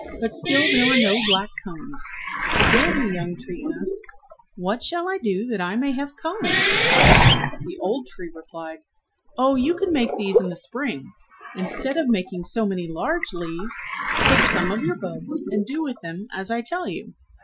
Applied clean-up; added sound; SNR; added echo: classical method Wiener filter.